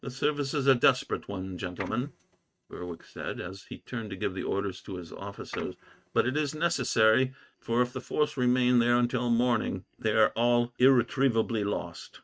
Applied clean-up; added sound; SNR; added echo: neural mask model RNNoise.